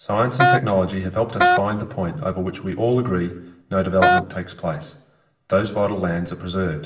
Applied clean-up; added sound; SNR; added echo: none; Wind instrument, woodwind instrument; -3 dB; reverberation time 0.7 s.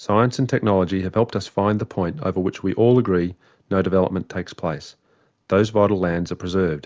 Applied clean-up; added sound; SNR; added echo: none; none; none; none.